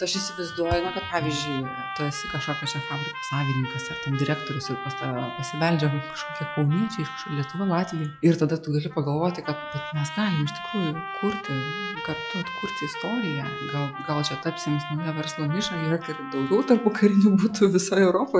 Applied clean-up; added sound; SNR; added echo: classical method log-MMSE.